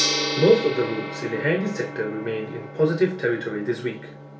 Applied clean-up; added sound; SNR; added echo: none; Gong; 6 dB; reverberation time 0.3 s.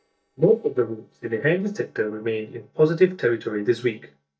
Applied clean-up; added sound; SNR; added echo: neural mask model DeepFilterNet 3.